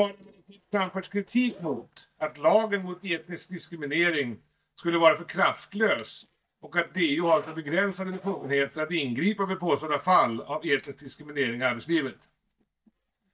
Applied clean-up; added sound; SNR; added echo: neural mask model DeepFilterNet 3.